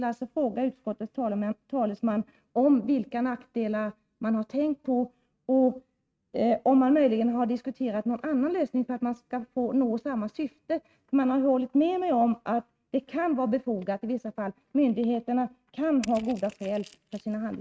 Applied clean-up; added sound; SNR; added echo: neural mask model RNNoise.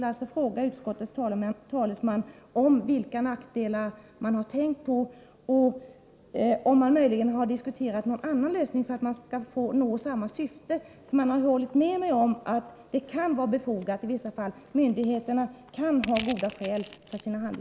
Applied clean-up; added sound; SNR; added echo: none; Crushing; 11 dB; none.